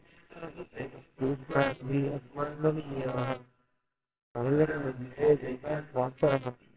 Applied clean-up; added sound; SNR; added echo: neural separator model SepFormer WHAMR!.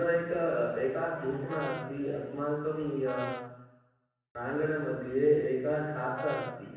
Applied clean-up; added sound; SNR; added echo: none; Brass instrument; 11 dB; reverberation time 1.1 s.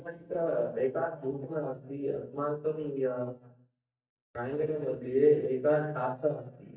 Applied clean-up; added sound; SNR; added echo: neural mask model DeepFilterNet 3.